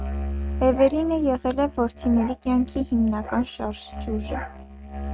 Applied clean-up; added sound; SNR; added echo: neural mask model RNNoise.